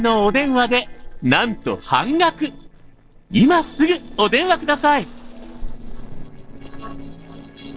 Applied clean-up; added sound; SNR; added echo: neural separator model SepFormer DNS4.